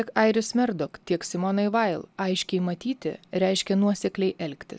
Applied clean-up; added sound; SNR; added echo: none; none; none; none.